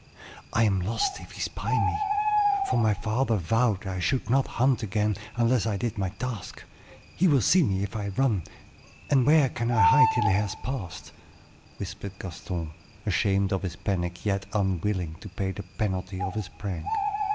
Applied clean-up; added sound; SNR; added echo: none; Bird; 6 dB; none.